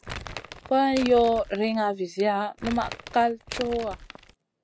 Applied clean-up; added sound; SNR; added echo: none; Crumpling, crinkling; 13 dB; none.